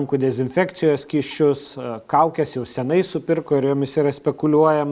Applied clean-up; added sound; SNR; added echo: none; none; none; none.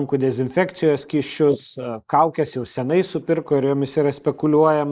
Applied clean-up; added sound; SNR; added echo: neural mask model Resemble Enhance denoiser.